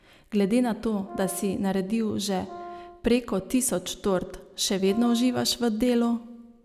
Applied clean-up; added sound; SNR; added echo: none; Brass instrument; 17 dB; none.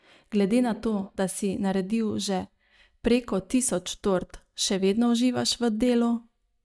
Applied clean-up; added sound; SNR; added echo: neural mask model DeepFilterNet 3.